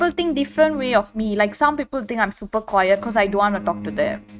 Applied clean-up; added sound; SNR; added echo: neural mask model RNNoise.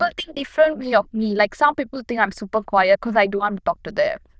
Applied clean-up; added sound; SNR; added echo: neural diffusion model UNIVERSE++.